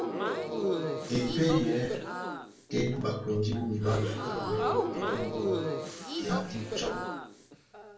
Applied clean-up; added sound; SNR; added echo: none; Crowd / Gasp; 1 dB; reverberation time 0.2 s.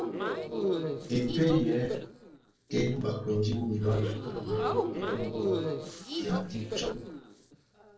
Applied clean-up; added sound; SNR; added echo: neural separator model SepFormer DNS4.